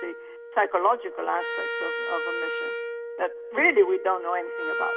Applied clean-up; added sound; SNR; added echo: none; Wind instrument, woodwind instrument; 5 dB; reverberation time 0.3 s.